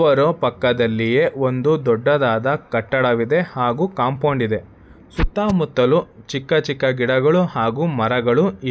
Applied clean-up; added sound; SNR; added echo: none; none; none; none.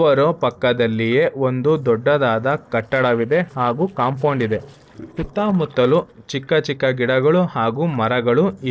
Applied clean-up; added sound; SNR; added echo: neural separator model SepFormer DNS4.